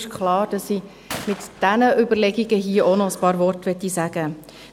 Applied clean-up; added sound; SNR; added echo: none; Gunshot, gunfire; 18 dB; none.